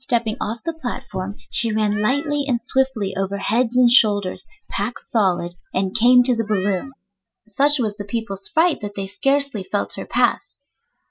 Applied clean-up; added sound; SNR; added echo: classical method spectral subtraction.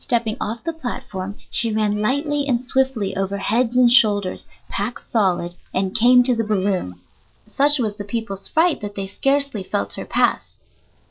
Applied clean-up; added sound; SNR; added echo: neural separator model SepFormer DNS4.